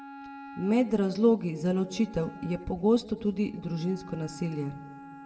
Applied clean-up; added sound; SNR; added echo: none; Wind instrument, woodwind instrument; 18 dB; reverberation time 1.4 s.